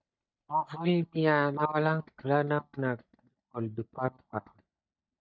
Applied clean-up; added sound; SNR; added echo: neural mask model DeepFilterNet 3.